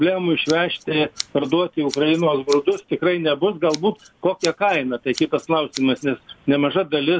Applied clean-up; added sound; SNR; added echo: none; Scissors; 17 dB; none.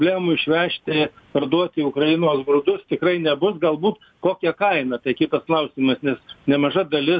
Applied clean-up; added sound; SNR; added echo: none; none; none; none.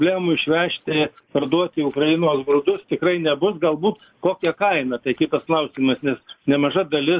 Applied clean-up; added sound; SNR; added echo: neural mask model Resemble Enhance denoiser.